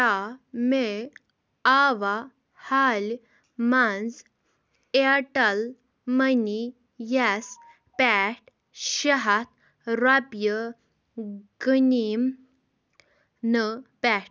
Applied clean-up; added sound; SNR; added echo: none; none; none; none.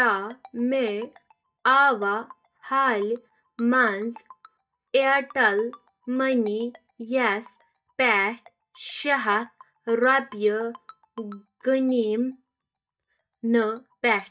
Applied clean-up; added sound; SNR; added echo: neural mask model DeepFilterNet 3.